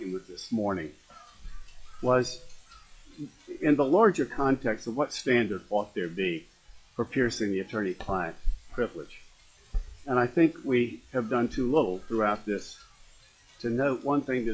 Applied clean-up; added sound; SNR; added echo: classical method log-MMSE.